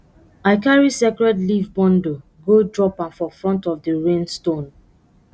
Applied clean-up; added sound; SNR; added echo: none; none; none; none.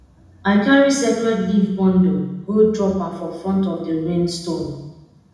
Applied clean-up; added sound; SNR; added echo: none; none; none; reverberation time 1.0 s.